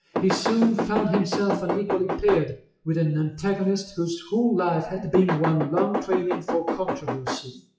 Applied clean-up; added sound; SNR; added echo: classical method WPE with log-MMSE.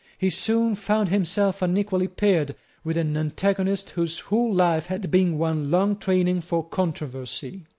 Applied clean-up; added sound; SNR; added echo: none; none; none; none.